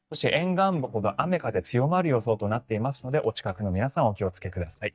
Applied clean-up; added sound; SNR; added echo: neural mask model DeepFilterNet 3.